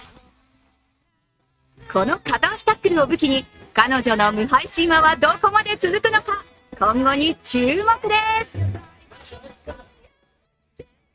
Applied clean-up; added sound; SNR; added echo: neural mask model RNNoise.